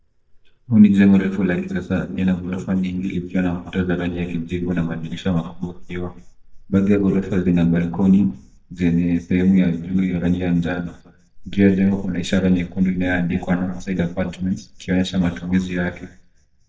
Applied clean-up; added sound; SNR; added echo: neural mask model DeepFilterNet 3.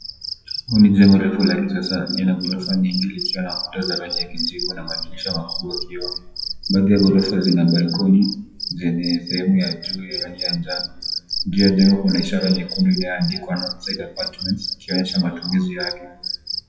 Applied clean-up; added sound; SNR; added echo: classical method WPE with log-MMSE.